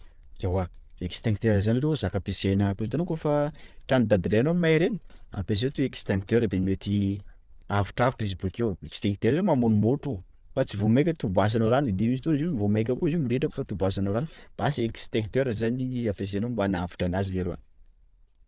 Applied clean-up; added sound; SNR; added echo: none; none; none; none.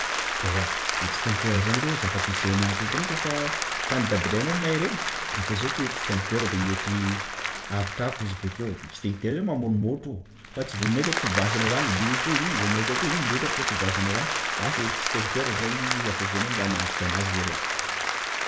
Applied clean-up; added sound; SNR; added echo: none; Applause; 0 dB; reverberation time 0.7 s.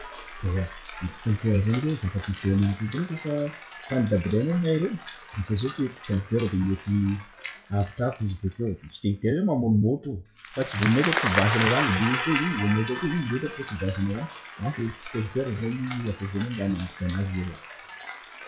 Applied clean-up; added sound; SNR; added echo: classical method WPE with log-MMSE.